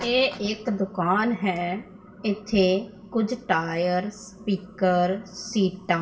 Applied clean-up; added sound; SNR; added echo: none; none; none; reverberation time 0.5 s.